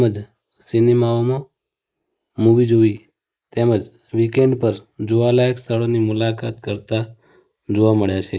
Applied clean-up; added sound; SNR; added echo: neural mask model Resemble Enhance denoiser.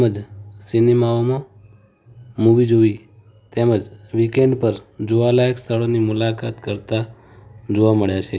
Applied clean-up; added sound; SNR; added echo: none; none; none; none.